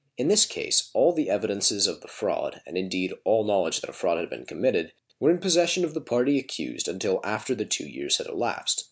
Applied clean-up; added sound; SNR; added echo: none; none; none; none.